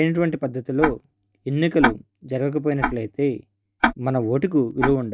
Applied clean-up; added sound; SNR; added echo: neural mask model RNNoise.